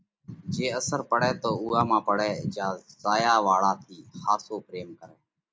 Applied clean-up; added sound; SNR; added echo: none; none; none; none.